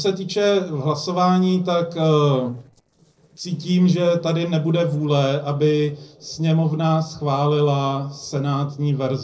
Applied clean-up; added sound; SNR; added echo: neural separator model SepFormer DNS4.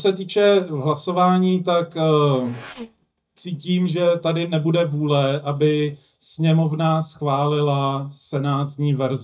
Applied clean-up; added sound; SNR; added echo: neural mask model DeepFilterNet 3.